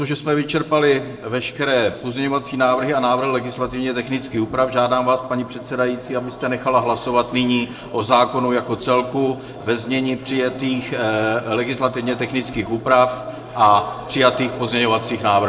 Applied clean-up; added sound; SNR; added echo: neural separator model SepFormer DNS4.